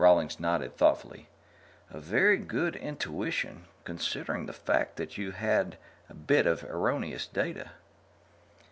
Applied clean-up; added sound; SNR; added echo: none; none; none; none.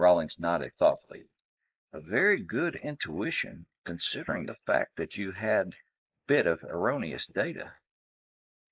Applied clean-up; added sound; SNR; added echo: neural mask model Resemble Enhance denoiser.